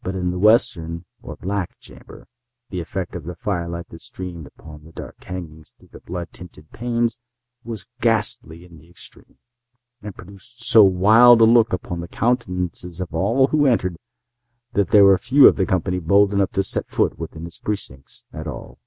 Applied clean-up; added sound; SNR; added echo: none; none; none; none.